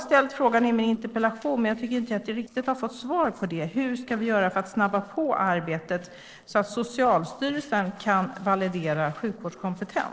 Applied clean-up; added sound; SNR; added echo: neural separator model SepFormer DNS4.